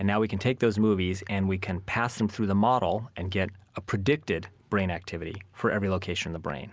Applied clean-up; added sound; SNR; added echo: none; none; none; none.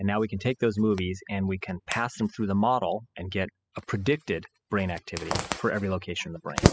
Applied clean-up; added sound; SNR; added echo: classical method spectral subtraction.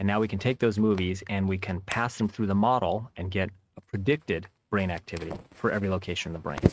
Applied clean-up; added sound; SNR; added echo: neural mask model RNNoise.